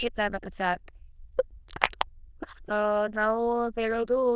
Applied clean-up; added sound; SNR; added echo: neural diffusion model UNIVERSE++.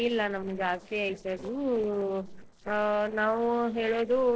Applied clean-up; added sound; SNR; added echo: neural separator model SepFormer DNS4.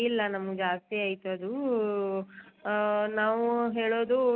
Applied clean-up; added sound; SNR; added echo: none; none; none; none.